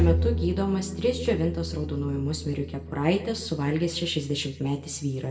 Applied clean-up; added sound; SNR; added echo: none; Bowed string instrument; 4 dB; reverberation time 0.6 s.